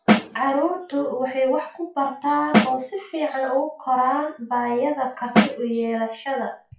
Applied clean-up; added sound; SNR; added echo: classical method WPE with log-MMSE.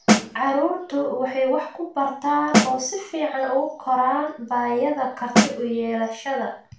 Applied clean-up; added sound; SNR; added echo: none; Snare drum; 0 dB; reverberation time 0.4 s.